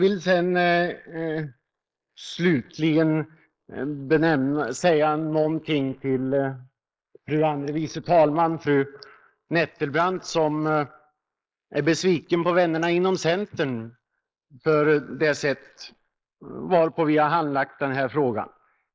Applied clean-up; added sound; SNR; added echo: neural mask model Resemble Enhance denoiser.